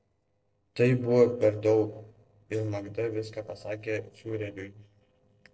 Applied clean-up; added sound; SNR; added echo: neural separator model SepFormer DNS4.